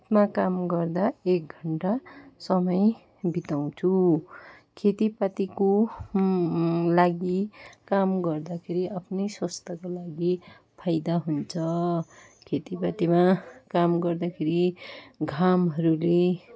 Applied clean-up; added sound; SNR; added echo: none; none; none; none.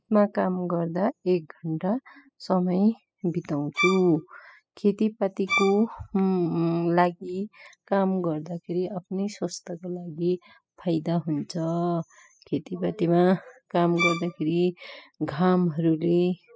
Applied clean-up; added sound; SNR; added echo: classical method spectral subtraction.